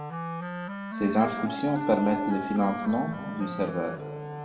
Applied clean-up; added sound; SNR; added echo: none; Wind instrument, woodwind instrument; 5 dB; reverberation time 1.7 s.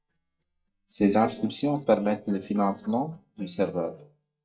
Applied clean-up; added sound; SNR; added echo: neural mask model DeepFilterNet 3.